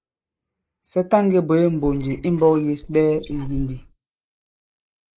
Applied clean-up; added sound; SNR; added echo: neural mask model Resemble Enhance denoiser.